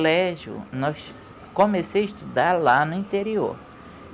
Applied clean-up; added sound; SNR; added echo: none; none; none; none.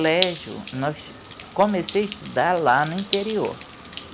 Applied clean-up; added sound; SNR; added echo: none; Drip; 12 dB; none.